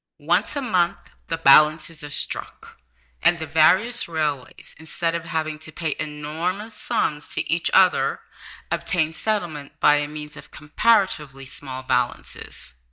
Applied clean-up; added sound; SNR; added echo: neural mask model DeepFilterNet 3.